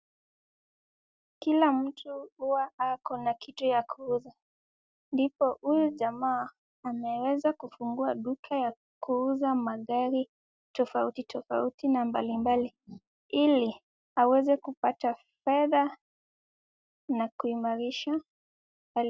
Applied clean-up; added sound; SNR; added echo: none; none; none; none.